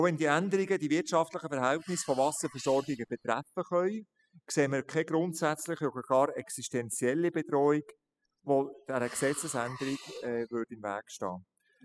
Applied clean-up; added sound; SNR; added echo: classical method spectral subtraction.